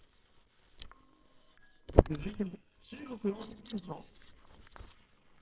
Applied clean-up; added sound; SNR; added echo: neural separator model SepFormer WHAMR!.